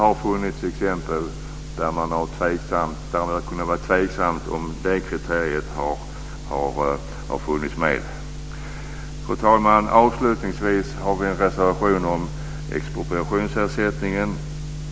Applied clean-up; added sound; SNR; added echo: none; none; none; none.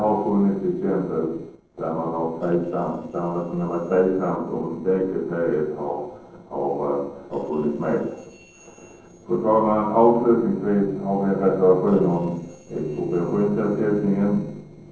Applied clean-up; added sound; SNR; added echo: neural separator model SepFormer DNS4.